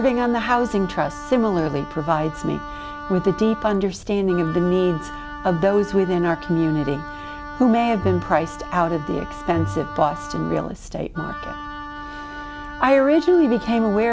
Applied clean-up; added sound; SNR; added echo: none; Bowed string instrument + Wind instrument, woodwind instrument; 12 dB; none.